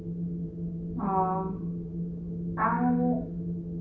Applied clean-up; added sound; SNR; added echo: none; Wind; 1 dB; reverberation time 0.7 s.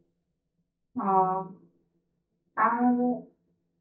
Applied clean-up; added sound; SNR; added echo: neural mask model DeepFilterNet 3.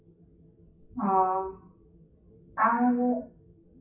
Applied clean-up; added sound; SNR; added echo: classical method WPE with log-MMSE.